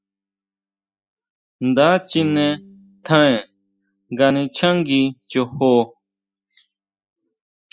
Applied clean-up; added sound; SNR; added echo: classical method spectral subtraction.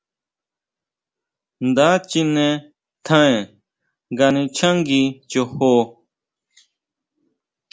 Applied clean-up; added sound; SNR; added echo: none; none; none; none.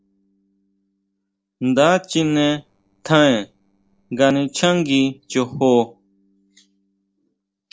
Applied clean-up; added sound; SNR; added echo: neural separator model SepFormer DNS4.